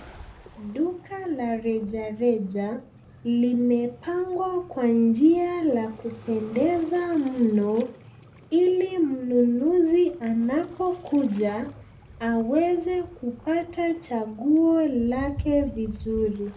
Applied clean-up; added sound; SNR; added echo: none; Waves, surf; 19 dB; reverberation time 0.3 s.